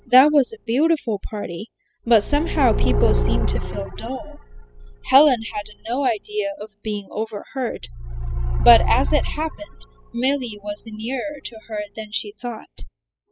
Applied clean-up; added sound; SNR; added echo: classical method spectral subtraction.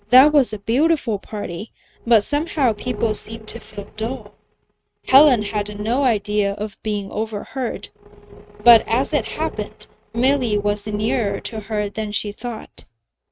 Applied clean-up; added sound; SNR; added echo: neural mask model RNNoise.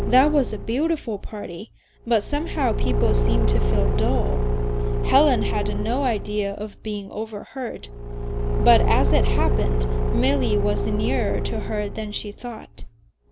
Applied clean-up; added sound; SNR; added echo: none; Engine / Car; -2 dB; none.